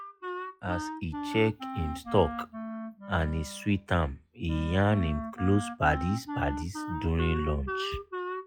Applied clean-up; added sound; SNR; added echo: classical method log-MMSE.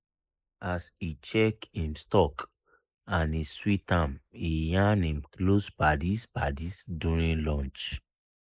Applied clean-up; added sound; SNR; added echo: neural mask model Resemble Enhance denoiser.